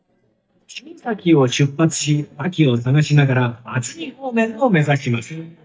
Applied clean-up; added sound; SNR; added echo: neural mask model DeepFilterNet 3.